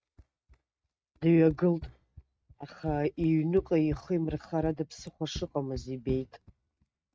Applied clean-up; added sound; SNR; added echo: neural mask model RNNoise.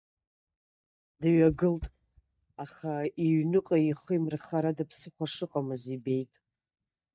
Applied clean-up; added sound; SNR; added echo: neural mask model DeepFilterNet 3.